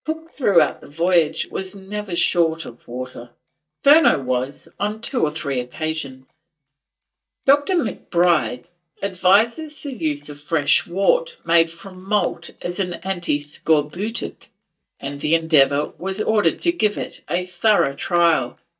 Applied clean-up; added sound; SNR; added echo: neural mask model DeepFilterNet 3.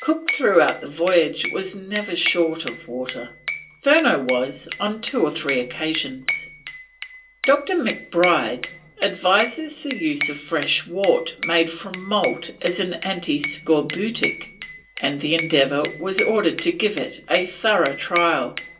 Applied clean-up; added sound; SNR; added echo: none; Glass / Bell; 10 dB; reverberation time 0.2 s.